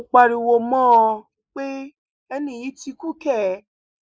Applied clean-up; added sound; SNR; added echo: neural mask model Resemble Enhance denoiser.